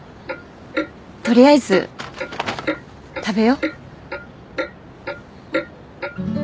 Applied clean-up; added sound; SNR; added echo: none; Clock; 9 dB; none.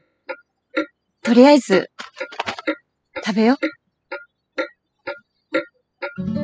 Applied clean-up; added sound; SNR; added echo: classical method spectral subtraction.